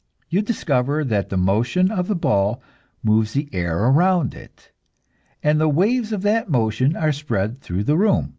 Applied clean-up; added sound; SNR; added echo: none; none; none; none.